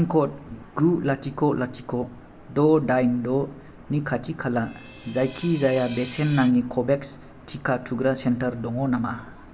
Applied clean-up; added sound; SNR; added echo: none; Screech; 20 dB; reverberation time 1.2 s.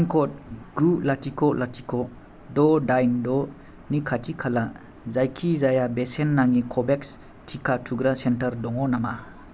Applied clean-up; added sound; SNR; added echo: none; none; none; none.